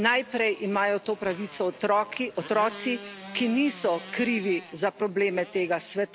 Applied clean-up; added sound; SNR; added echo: none; Motorcycle; 18 dB; none.